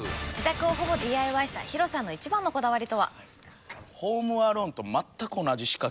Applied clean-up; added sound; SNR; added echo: none; Thunder; 18 dB; none.